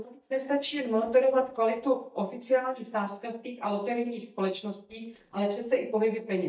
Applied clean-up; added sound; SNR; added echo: neural mask model DeepFilterNet 3.